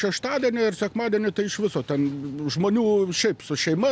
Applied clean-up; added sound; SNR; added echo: none; none; none; none.